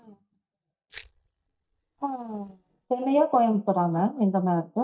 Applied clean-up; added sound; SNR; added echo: neural mask model DeepFilterNet 3.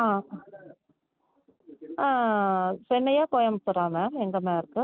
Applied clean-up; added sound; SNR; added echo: none; none; none; none.